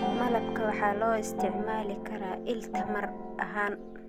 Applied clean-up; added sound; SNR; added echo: none; Guitar + Gong; 2 dB; none.